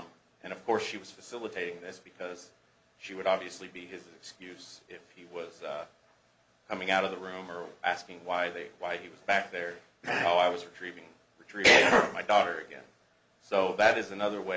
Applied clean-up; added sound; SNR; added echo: none; none; none; none.